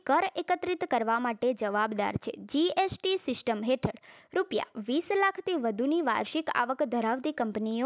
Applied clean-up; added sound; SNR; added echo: none; none; none; none.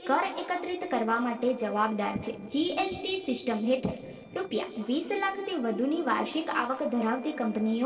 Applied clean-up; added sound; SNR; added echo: neural separator model SepFormer DNS4.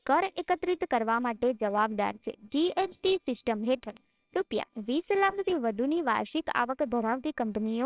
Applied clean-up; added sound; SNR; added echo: neural separator model SepFormer WHAMR!.